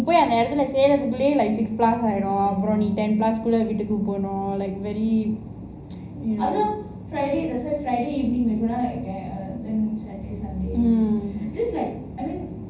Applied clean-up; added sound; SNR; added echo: none; none; none; reverberation time 0.4 s.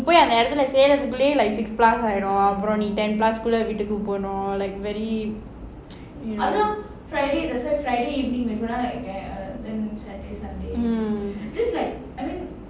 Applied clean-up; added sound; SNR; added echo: none; none; none; none.